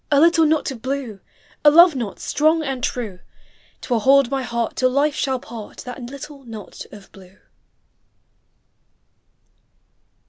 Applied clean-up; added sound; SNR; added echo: none; none; none; none.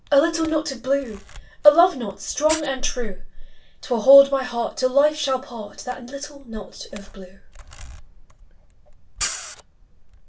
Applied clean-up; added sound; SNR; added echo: none; Camera; 16 dB; reverberation time 0.2 s.